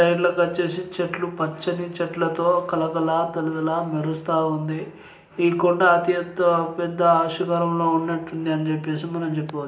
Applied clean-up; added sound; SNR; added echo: none; none; none; none.